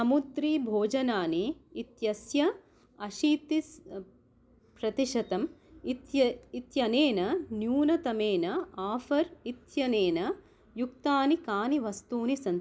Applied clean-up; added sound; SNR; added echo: none; none; none; none.